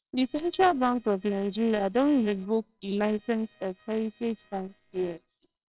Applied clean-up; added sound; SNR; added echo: neural separator model SepFormer WHAMR!.